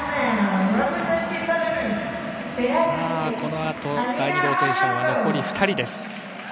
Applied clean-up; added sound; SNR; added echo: none; none; none; none.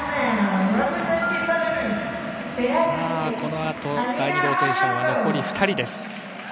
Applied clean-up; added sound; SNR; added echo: none; Piano; 15 dB; none.